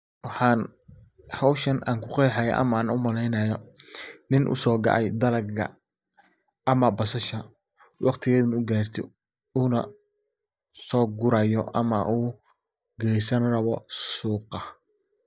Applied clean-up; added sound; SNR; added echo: neural mask model DeepFilterNet 3.